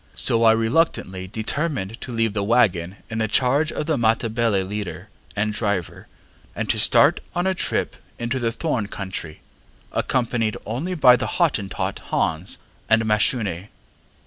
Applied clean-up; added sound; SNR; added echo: none; none; none; none.